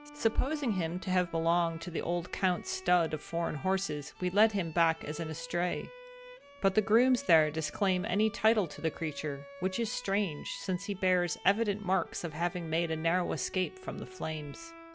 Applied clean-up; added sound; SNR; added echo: none; Bowed string instrument; 19 dB; none.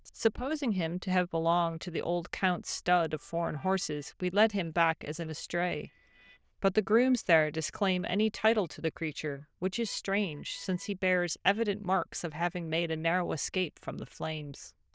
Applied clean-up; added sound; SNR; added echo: neural diffusion model UNIVERSE++.